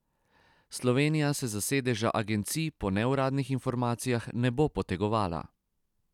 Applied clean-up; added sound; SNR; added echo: none; none; none; none.